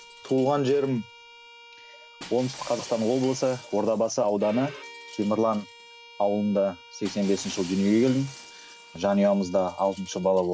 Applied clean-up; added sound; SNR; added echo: none; Bowed string instrument + Shatter; 18 dB; none.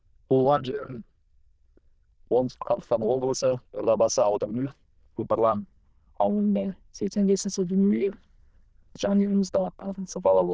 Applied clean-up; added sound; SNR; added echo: neural diffusion model UNIVERSE++.